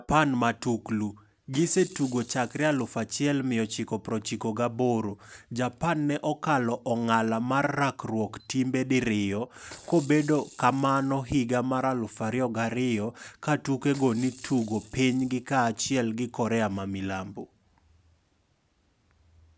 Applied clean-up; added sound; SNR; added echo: none; Rattle / Rattle (instrument); 12 dB; none.